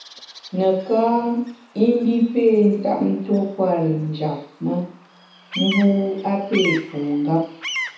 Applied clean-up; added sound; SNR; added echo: none; Bird vocalization, bird call, bird song; 14 dB; reverberation time 0.7 s.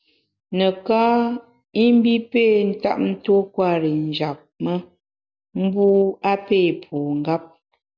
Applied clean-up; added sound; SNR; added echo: none; none; none; none.